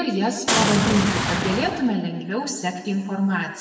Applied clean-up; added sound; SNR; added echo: none; Boom; -1 dB; reverberation time 1.5 s.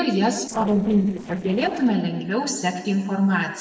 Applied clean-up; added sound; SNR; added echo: neural separator model SepFormer DNS4.